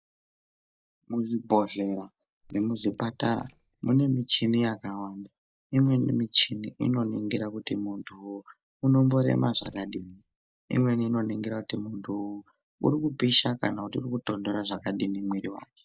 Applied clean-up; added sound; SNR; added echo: neural mask model DeepFilterNet 3.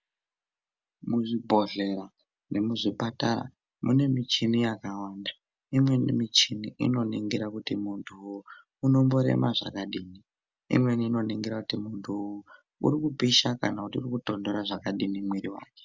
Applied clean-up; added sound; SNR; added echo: none; none; none; none.